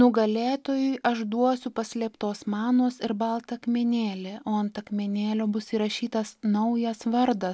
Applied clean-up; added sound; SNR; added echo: none; none; none; none.